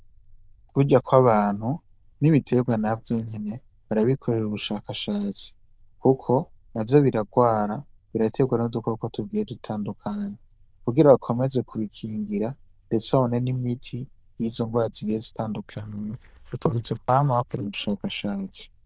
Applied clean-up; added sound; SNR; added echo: neural diffusion model UNIVERSE++.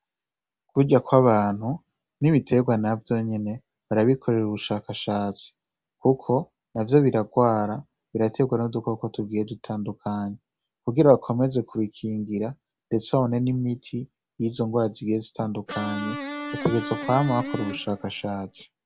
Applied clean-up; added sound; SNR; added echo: none; Electric guitar; 9 dB; none.